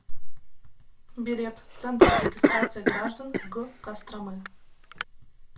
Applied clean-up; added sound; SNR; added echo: none; Cough; -4 dB; reverberation time 0.2 s.